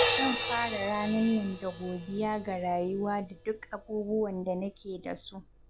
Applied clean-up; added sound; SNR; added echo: none; Crash cymbal; 5 dB; none.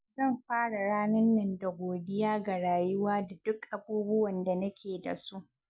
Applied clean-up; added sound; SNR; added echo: none; none; none; none.